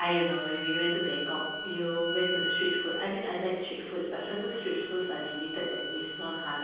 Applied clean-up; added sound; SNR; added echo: none; Bowed string instrument; 4 dB; reverberation time 1.3 s.